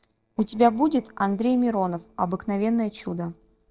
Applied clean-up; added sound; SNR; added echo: neural separator model SepFormer DNS4.